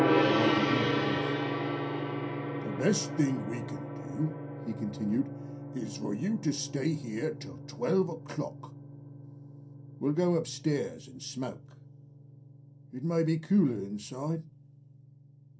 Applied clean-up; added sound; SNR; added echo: none; Gong; 2 dB; reverberation time 0.3 s.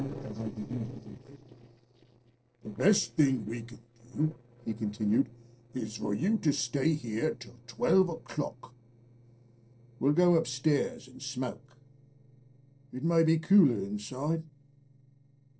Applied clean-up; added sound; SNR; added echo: neural separator model SepFormer DNS4.